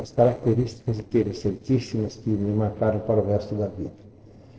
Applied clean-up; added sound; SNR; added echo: neural separator model SepFormer DNS4.